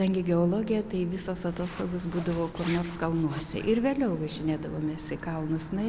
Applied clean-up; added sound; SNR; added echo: none; none; none; none.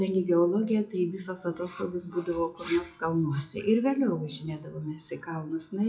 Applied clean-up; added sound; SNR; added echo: classical method WPE with log-MMSE.